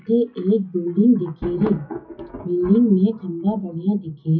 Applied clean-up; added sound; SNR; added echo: classical method WPE with log-MMSE.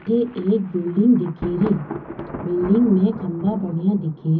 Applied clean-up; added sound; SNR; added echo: none; Thunder; 14 dB; reverberation time 0.3 s.